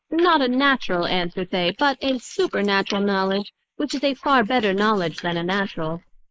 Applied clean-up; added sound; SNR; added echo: neural mask model Resemble Enhance denoiser.